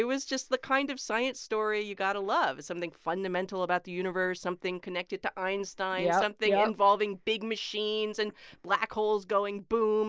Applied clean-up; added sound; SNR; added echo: none; none; none; none.